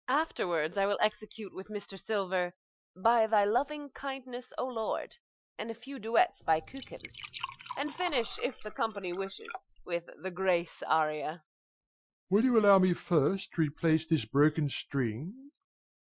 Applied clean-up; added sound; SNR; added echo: classical method Wiener filter.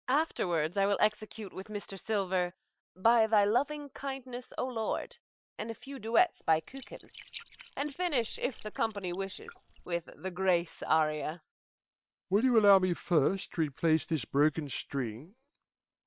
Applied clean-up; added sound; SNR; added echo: neural separator model SepFormer WHAM!.